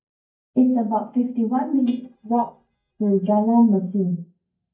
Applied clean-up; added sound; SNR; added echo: neural mask model DeepFilterNet 3.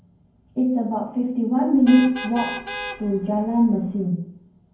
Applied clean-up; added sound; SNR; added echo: none; Vehicle horn, car horn, honking; 12 dB; reverberation time 0.9 s.